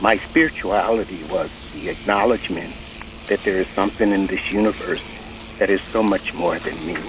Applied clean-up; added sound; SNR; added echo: none; Wind + Engine / Domestic sounds, home sounds; 13 dB; none.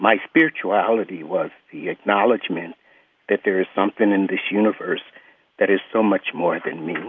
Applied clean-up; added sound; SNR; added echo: none; none; none; none.